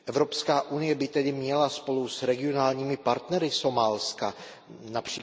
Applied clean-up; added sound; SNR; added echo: none; none; none; none.